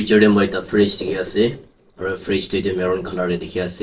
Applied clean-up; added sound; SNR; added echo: neural separator model SepFormer DNS4.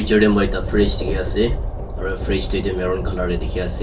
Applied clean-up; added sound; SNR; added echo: none; Train; 3 dB; reverberation time 0.2 s.